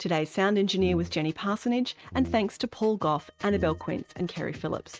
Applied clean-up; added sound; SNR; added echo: neural mask model RNNoise.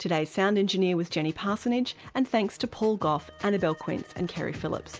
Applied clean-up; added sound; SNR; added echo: none; none; none; none.